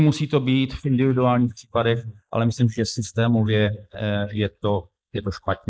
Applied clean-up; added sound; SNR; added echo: neural mask model Resemble Enhance denoiser.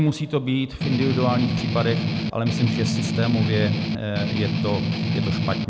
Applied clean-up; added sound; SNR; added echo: none; Strum; -1 dB; none.